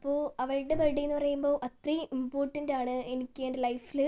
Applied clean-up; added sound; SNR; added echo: none; none; none; none.